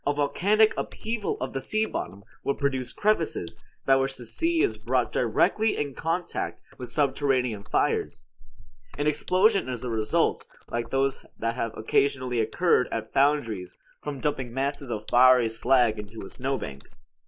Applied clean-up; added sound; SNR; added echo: neural mask model Resemble Enhance denoiser.